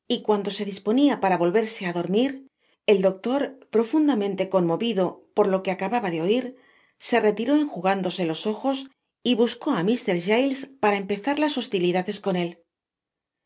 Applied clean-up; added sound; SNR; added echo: none; none; none; none.